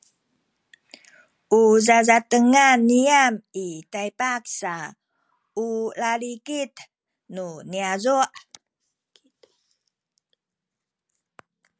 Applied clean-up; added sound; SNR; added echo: none; none; none; none.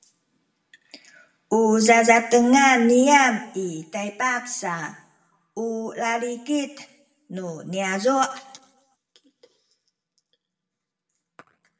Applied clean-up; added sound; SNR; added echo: none; none; none; reverberation time 0.7 s.